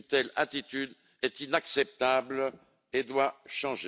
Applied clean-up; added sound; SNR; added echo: none; none; none; none.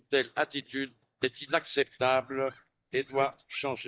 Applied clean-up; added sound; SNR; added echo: neural mask model DeepFilterNet 3.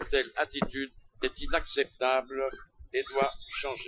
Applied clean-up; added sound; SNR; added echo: classical method Wiener filter.